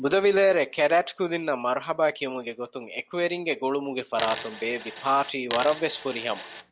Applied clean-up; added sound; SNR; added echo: none; Coin (dropping); 12 dB; none.